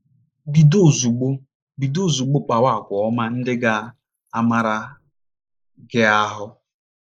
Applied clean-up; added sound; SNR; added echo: neural mask model Resemble Enhance denoiser.